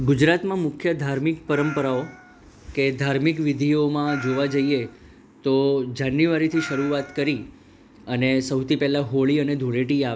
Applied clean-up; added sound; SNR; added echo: none; Meow; 16 dB; none.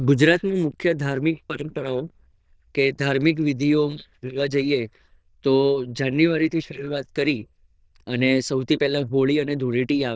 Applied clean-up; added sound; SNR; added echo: neural diffusion model UNIVERSE++.